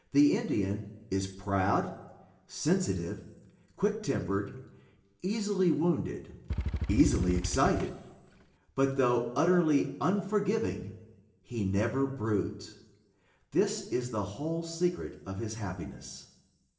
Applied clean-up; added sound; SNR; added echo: none; Motorcycle / Engine; 3 dB; reverberation time 0.8 s.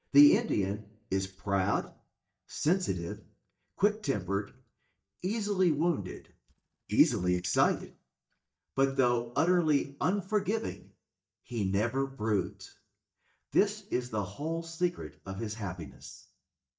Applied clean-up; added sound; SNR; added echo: neural mask model DeepFilterNet 3.